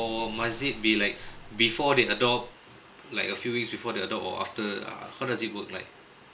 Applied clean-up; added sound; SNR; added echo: none; Sink (filling or washing); 19 dB; none.